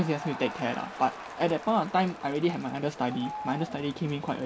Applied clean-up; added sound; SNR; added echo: none; Crowd; 12 dB; none.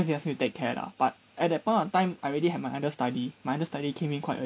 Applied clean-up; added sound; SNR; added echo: none; none; none; none.